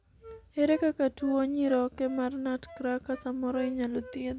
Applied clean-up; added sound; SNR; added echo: none; Wind instrument, woodwind instrument; 19 dB; none.